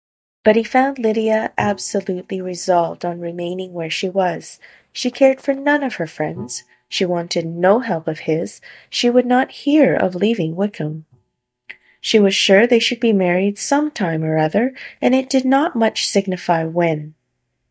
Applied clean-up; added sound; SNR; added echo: neural mask model DeepFilterNet 3.